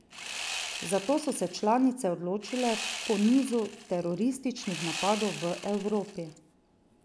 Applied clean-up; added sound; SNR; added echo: none; Sawing; 9 dB; none.